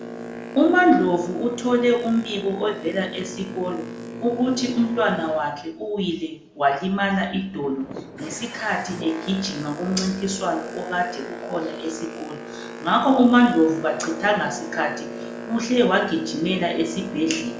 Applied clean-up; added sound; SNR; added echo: none; Boat, Water vehicle; 12 dB; reverberation time 2.5 s.